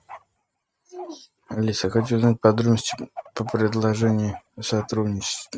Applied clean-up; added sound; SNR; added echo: neural mask model RNNoise.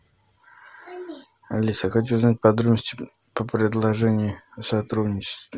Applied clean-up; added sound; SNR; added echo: none; none; none; none.